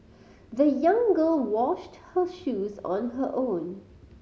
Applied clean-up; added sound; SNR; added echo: none; none; none; none.